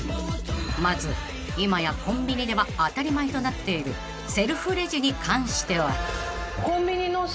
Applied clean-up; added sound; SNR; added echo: none; none; none; none.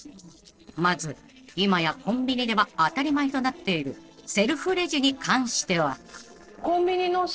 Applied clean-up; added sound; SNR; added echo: neural separator model SepFormer DNS4.